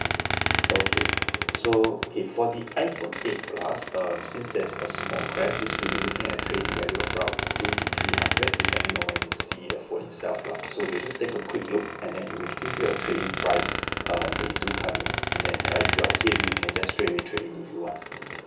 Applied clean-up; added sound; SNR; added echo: none; Squeak; -1 dB; reverberation time 0.8 s.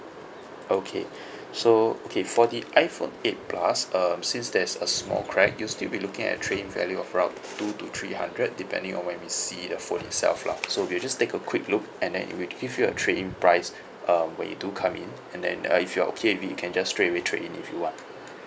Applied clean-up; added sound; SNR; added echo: none; none; none; none.